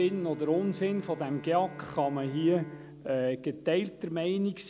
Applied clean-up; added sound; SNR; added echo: none; Bowed string instrument; 18 dB; none.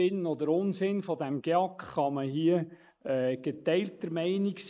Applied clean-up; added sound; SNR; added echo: neural mask model Resemble Enhance denoiser.